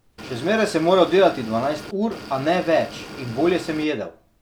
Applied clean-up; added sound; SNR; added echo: none; Motor vehicle (road) / Engine; 16 dB; none.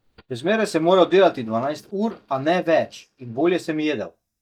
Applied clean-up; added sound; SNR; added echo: neural mask model DeepFilterNet 3.